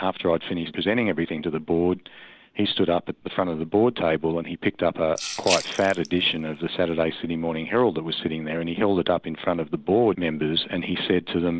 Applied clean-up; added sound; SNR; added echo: none; Rattle (instrument); 10 dB; none.